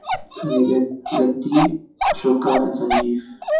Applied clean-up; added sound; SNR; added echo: classical method WPE with log-MMSE.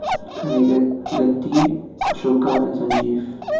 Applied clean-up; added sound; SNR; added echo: none; Bark; 6 dB; reverberation time 2.8 s.